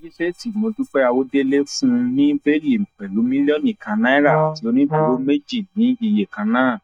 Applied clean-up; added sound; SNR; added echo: neural mask model DeepFilterNet 3.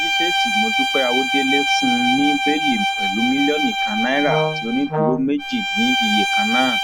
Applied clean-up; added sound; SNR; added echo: none; Brass instrument + Bowed string instrument; -2 dB; none.